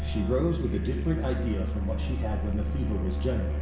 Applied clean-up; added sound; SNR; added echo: none; Musical instrument; -1 dB; reverberation time 0.7 s.